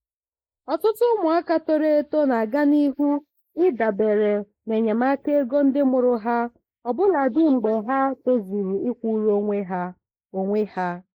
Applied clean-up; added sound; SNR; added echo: neural mask model Resemble Enhance denoiser.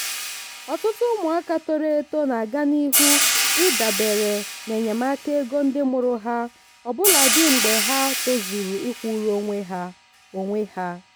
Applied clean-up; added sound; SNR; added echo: none; Hi-hat; 2 dB; none.